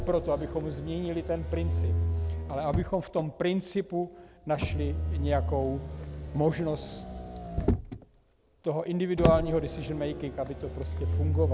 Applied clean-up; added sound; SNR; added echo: none; Motor vehicle (road); 1 dB; none.